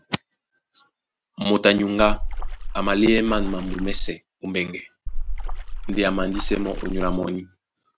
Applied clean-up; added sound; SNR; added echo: none; Splash, splatter; 1 dB; none.